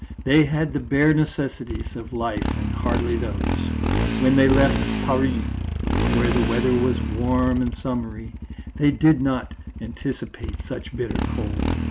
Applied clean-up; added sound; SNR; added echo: none; Motorcycle; 2 dB; none.